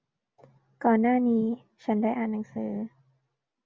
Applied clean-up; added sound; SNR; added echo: none; none; none; none.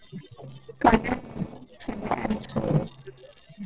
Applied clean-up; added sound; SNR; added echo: neural separator model SepFormer DNS4.